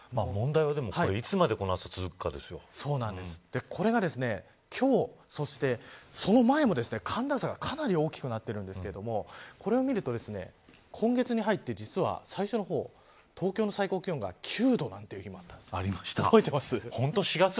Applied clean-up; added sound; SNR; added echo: none; none; none; none.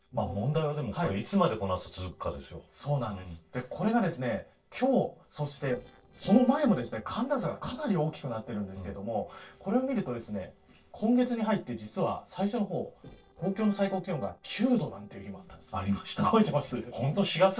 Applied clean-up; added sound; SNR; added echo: neural separator model SepFormer DNS4.